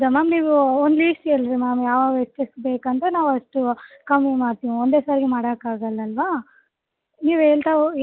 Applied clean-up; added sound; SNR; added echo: none; none; none; none.